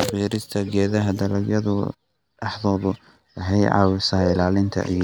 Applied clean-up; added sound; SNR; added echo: none; none; none; none.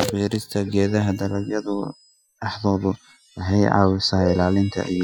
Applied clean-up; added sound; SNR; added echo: classical method Wiener filter.